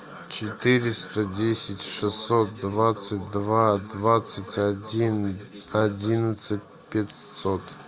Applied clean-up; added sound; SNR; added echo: none; none; none; none.